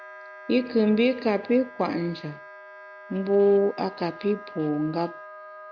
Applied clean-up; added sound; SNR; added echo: none; Wind instrument, woodwind instrument; 17 dB; none.